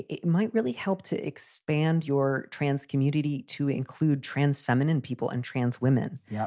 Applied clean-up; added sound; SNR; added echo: none; none; none; none.